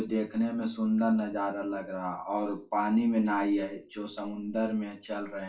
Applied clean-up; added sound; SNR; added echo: none; none; none; reverberation time 0.3 s.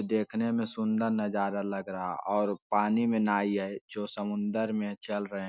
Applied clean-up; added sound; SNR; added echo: none; none; none; none.